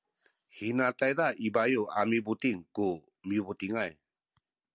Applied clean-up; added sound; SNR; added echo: none; none; none; none.